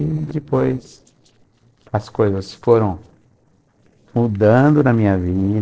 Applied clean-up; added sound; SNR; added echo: neural separator model SepFormer DNS4.